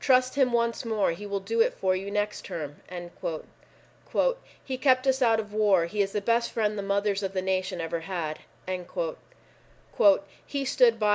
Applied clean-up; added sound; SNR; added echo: none; none; none; none.